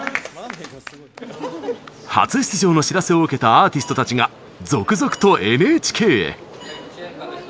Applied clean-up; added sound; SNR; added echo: none; none; none; none.